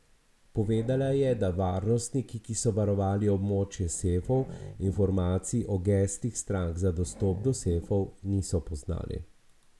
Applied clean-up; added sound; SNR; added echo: none; Growling; 19 dB; none.